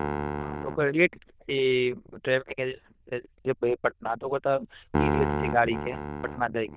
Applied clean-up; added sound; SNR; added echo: neural diffusion model UNIVERSE++.